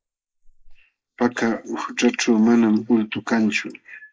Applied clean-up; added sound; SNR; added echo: neural mask model Resemble Enhance denoiser.